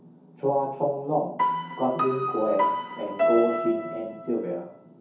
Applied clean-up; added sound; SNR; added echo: none; Piano; 1 dB; reverberation time 0.6 s.